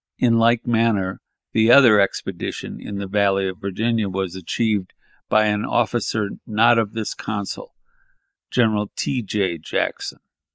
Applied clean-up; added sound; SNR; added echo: neural mask model Resemble Enhance denoiser.